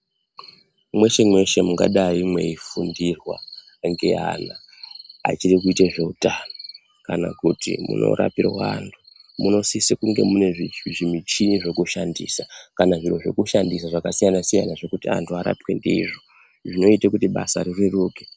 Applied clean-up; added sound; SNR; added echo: none; none; none; none.